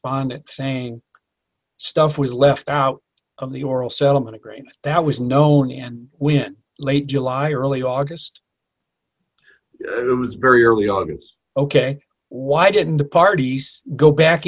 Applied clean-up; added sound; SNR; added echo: none; none; none; none.